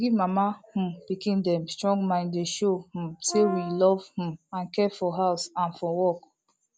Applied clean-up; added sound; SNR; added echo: none; Brass instrument; 9 dB; none.